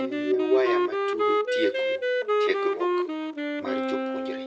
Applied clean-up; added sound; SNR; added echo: none; Wind instrument, woodwind instrument; -4 dB; reverberation time 1.3 s.